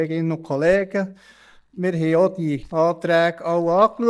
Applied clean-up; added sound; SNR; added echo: neural mask model DeepFilterNet 3.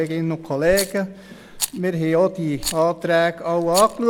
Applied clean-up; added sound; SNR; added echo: none; Rattle; 12 dB; none.